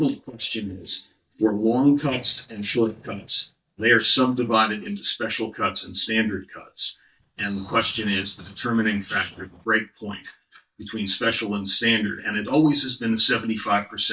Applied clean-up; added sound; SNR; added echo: neural mask model DeepFilterNet 3.